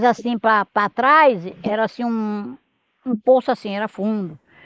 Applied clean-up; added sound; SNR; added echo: neural mask model Resemble Enhance denoiser.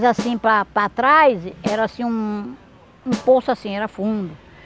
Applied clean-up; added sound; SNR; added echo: none; Snare drum; 15 dB; none.